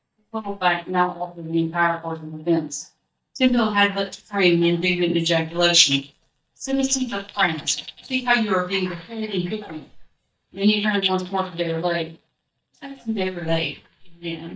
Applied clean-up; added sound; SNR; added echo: neural mask model DeepFilterNet 3.